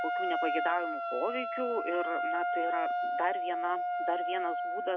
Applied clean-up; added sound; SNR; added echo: none; Wind instrument, woodwind instrument; -3 dB; none.